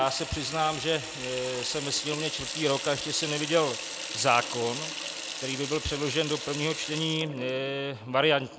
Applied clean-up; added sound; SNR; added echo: none; Sink (filling or washing) / Water tap, faucet; 8 dB; none.